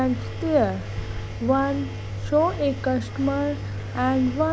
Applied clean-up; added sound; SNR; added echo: none; Engine; 7 dB; none.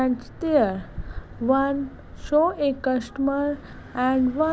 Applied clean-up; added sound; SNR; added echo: none; none; none; none.